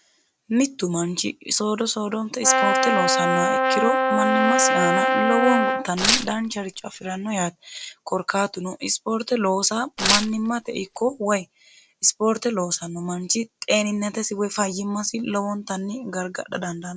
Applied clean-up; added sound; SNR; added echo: none; Brass instrument + Tearing; -3 dB; none.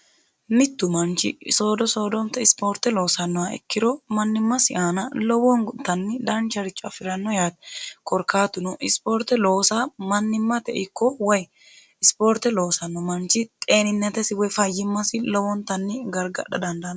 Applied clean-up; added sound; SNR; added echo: none; none; none; none.